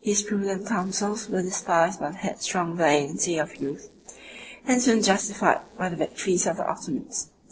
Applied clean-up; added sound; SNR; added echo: neural separator model SepFormer DNS4.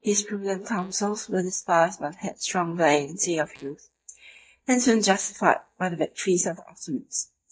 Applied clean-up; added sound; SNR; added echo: neural mask model DeepFilterNet 3.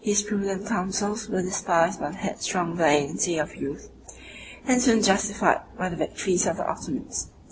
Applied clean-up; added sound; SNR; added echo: none; none; none; none.